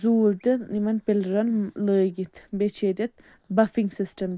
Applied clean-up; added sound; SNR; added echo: none; none; none; none.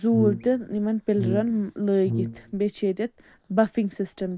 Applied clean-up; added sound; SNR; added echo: none; Brass instrument; 6 dB; none.